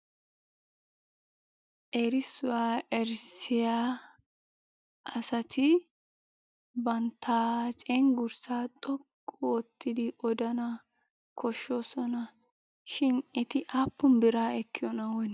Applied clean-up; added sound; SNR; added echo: none; none; none; none.